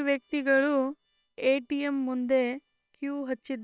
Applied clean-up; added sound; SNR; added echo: neural separator model SepFormer WHAM!.